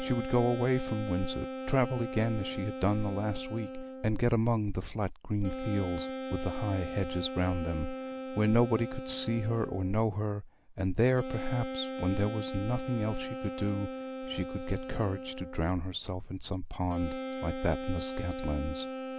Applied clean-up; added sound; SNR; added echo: none; Wind instrument, woodwind instrument; 8 dB; none.